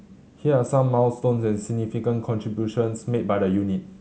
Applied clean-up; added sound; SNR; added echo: none; none; none; none.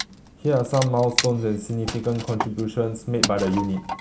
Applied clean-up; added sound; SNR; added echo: none; Wood; 7 dB; none.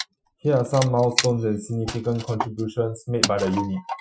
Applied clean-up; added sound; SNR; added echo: classical method Wiener filter.